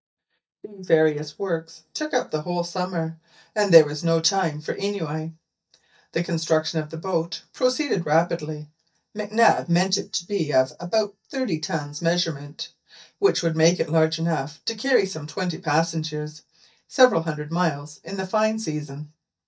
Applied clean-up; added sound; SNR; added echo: neural mask model DeepFilterNet 3.